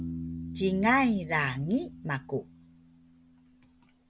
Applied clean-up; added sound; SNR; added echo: none; Piano; 11 dB; none.